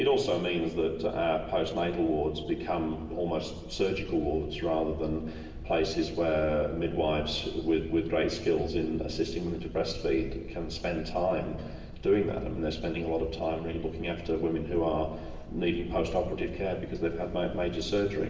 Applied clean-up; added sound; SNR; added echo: none; none; none; reverberation time 1.2 s.